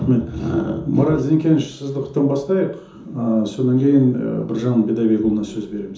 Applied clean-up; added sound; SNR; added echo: none; none; none; reverberation time 0.6 s.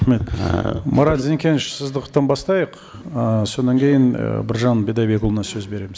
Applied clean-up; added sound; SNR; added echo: none; none; none; none.